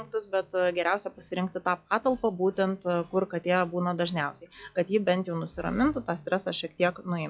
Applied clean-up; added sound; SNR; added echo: classical method log-MMSE.